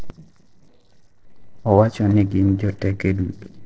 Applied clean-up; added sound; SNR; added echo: neural separator model SepFormer DNS4.